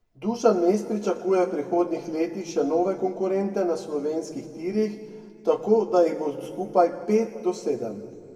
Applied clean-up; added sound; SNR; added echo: none; none; none; reverberation time 2.0 s.